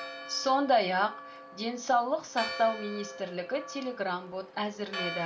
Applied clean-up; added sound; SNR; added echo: none; Church bell; 11 dB; reverberation time 0.3 s.